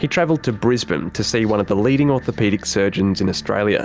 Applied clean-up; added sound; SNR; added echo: none; none; none; none.